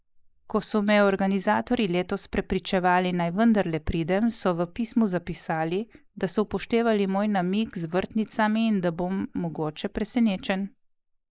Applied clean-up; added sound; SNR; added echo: neural mask model Resemble Enhance denoiser.